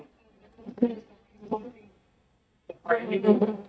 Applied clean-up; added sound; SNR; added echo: neural mask model DeepFilterNet 3.